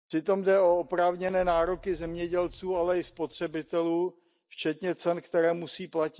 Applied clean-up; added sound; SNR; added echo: neural mask model DeepFilterNet 3.